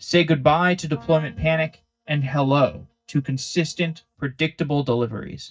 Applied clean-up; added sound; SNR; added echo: neural mask model DeepFilterNet 3.